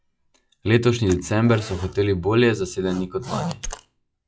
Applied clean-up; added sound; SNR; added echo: classical method log-MMSE.